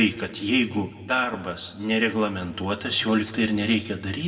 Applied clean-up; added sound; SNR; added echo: none; none; none; reverberation time 1.0 s.